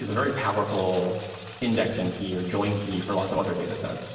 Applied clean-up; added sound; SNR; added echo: none; Engine; 16 dB; reverberation time 1.3 s.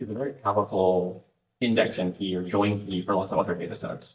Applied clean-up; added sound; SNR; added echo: neural mask model DeepFilterNet 3.